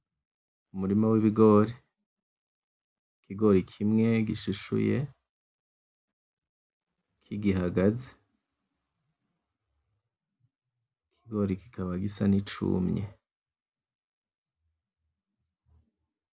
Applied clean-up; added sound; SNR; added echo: none; none; none; none.